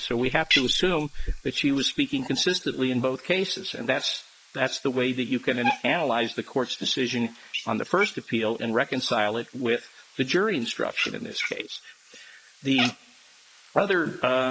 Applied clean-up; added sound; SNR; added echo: neural mask model Resemble Enhance denoiser.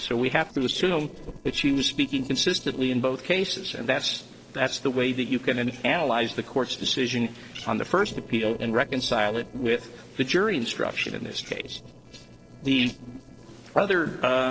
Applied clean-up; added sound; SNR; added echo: neural separator model SepFormer DNS4.